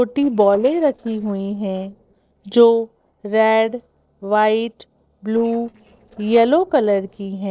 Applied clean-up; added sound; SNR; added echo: neural separator model SepFormer DNS4.